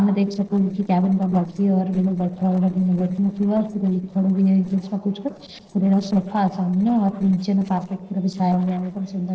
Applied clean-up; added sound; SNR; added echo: neural separator model SepFormer DNS4.